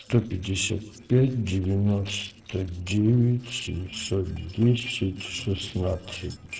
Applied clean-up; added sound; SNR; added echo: neural separator model SepFormer DNS4.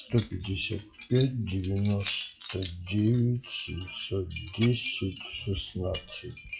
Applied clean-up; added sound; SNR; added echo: classical method WPE with log-MMSE.